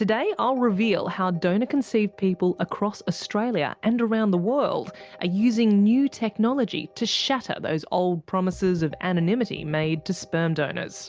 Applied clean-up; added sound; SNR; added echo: none; none; none; none.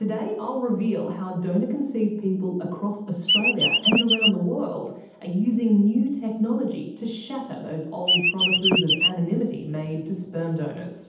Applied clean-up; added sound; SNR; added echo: none; Chirp, tweet; -4 dB; reverberation time 0.8 s.